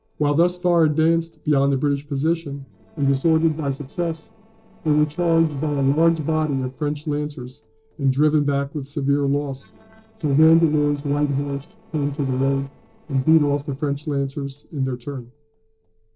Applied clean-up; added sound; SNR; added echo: neural separator model SepFormer DNS4.